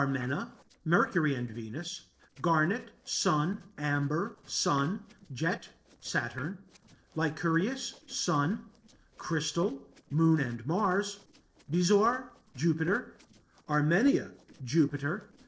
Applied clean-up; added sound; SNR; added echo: neural separator model SepFormer DNS4.